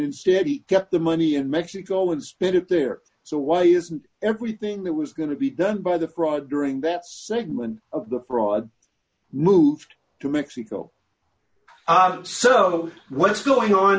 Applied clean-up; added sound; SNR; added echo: none; none; none; none.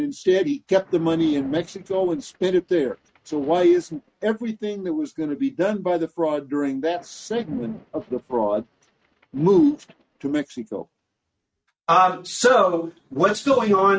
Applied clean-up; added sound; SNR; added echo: neural mask model RNNoise.